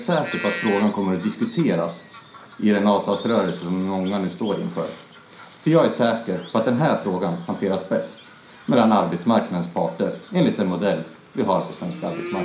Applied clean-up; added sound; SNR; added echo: none; Bird vocalization, bird call, bird song; 16 dB; reverberation time 0.5 s.